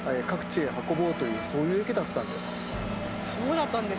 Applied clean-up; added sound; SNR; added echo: none; Engine; 6 dB; none.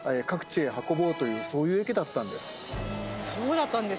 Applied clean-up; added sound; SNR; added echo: none; none; none; none.